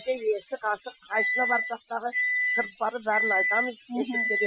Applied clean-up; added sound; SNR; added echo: classical method Wiener filter.